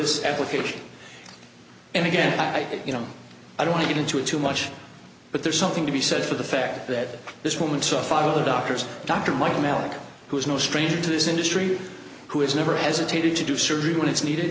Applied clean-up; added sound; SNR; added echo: none; Chicken, rooster; 19 dB; none.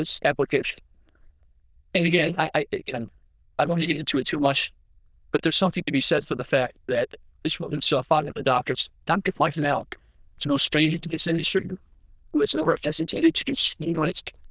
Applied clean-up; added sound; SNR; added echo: neural diffusion model UNIVERSE++.